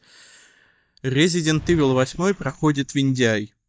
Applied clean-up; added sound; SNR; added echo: neural mask model DeepFilterNet 3.